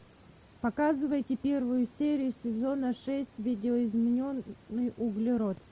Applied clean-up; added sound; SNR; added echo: none; none; none; none.